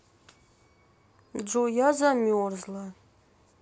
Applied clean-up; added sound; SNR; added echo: none; none; none; none.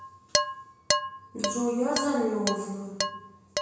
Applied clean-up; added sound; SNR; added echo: none; Dishes, pots, and pans; 0 dB; reverberation time 1.0 s.